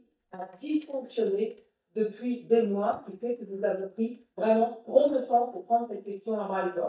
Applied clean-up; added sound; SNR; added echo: neural mask model DeepFilterNet 3.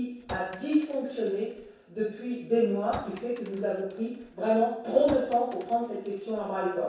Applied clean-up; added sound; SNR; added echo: none; Chink, clink; 17 dB; reverberation time 0.7 s.